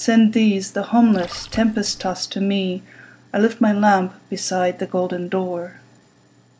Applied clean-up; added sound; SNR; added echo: none; Splash, splatter; 18 dB; none.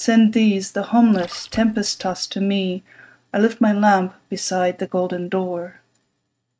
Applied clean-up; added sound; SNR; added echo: neural mask model RNNoise.